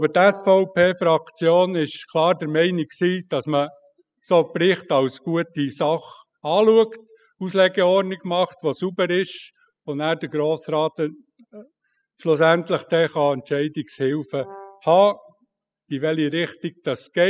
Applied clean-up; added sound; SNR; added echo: classical method spectral subtraction.